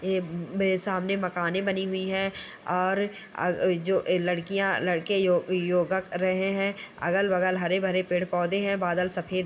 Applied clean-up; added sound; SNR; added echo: none; none; none; reverberation time 0.6 s.